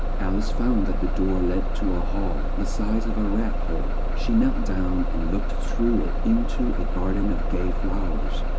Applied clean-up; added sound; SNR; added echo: none; Bus; -5 dB; none.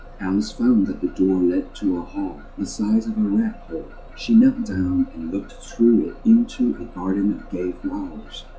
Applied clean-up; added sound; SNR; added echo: classical method log-MMSE.